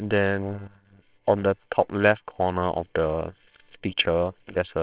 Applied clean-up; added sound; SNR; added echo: neural separator model SepFormer WHAMR!.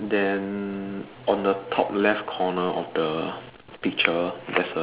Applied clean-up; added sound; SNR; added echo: none; none; none; none.